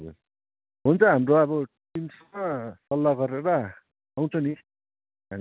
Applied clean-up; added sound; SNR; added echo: none; none; none; none.